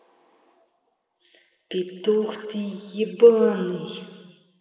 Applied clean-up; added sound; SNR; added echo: none; none; none; reverberation time 1.8 s.